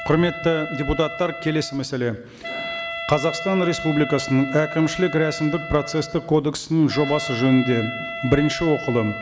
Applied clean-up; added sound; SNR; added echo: none; Wind instrument, woodwind instrument; 10 dB; none.